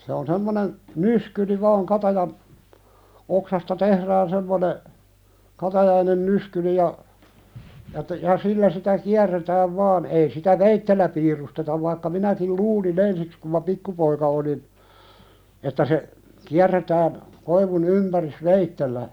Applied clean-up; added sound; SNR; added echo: none; none; none; none.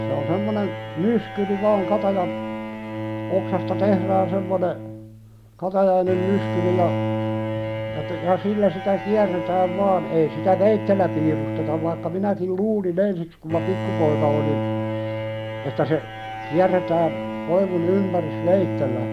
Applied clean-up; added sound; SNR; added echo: none; Bowed string instrument; 5 dB; none.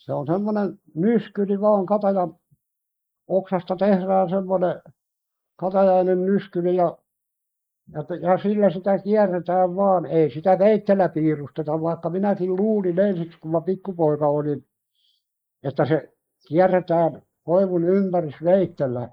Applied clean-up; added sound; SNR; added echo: neural mask model Resemble Enhance denoiser.